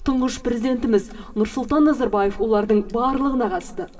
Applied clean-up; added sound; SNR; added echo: none; none; none; reverberation time 1.9 s.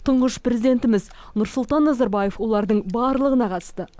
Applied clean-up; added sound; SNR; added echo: none; none; none; none.